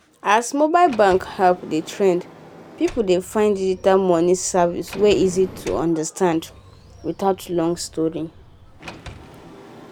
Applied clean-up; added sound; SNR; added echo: none; Bird + Sliding door; 20 dB; none.